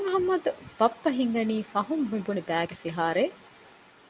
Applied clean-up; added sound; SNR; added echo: none; none; none; none.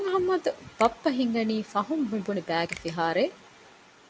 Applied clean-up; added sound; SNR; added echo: none; Finger snapping; 20 dB; none.